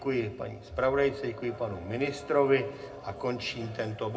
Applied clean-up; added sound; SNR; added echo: none; none; none; reverberation time 0.2 s.